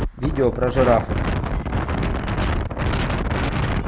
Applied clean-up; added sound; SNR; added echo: none; Wind; -3 dB; none.